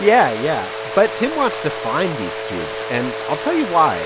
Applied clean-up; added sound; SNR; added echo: none; Stream + Wind instrument, woodwind instrument; 7 dB; none.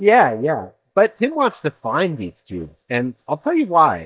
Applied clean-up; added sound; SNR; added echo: neural mask model DeepFilterNet 3.